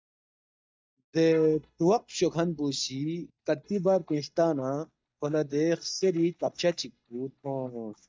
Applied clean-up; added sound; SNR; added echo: neural mask model DeepFilterNet 3.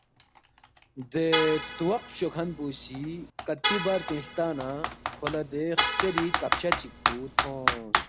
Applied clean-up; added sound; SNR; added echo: none; Computer keyboard + Vehicle horn, car horn, honking; 0 dB; none.